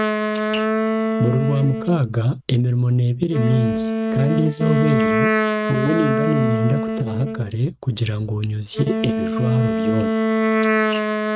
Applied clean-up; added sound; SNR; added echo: neural mask model RNNoise.